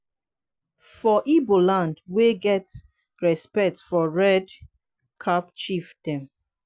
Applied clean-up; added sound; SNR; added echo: none; none; none; none.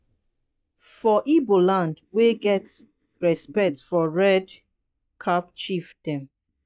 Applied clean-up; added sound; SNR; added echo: neural mask model DeepFilterNet 3.